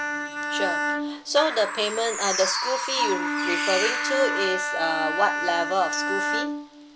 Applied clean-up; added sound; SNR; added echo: none; Bowed string instrument + Bird; 1 dB; none.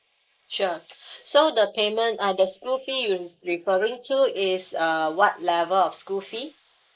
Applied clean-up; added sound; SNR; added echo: neural mask model Resemble Enhance denoiser.